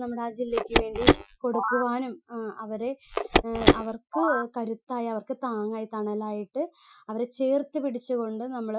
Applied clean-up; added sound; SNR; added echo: classical method Wiener filter.